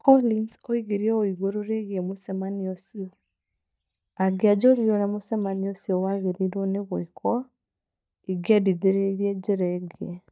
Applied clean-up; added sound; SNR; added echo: neural mask model DeepFilterNet 3.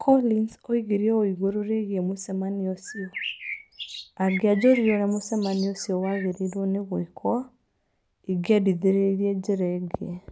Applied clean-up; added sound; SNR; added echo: none; Bird; 13 dB; none.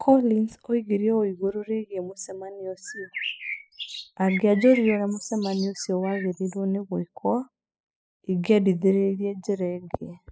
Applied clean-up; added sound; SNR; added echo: classical method spectral subtraction.